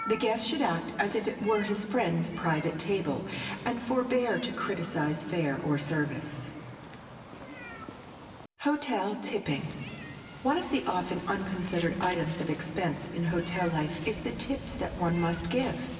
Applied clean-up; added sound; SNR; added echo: none; Meow; 14 dB; reverberation time 2.4 s.